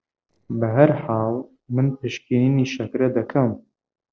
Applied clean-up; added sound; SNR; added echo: neural separator model SepFormer DNS4.